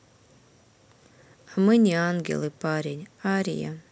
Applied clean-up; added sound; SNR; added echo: none; none; none; none.